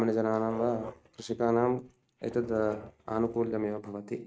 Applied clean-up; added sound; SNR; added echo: neural mask model RNNoise.